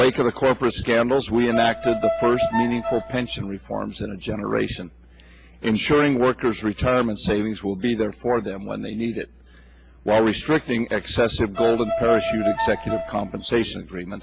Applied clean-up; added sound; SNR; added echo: none; Bowed string instrument; 3 dB; none.